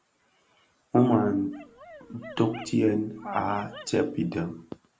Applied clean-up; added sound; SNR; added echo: none; Dog; 18 dB; none.